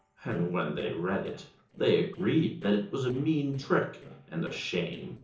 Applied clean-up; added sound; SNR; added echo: neural separator model SepFormer DNS4.